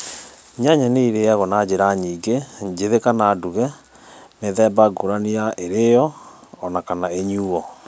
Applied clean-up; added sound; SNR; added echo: none; none; none; none.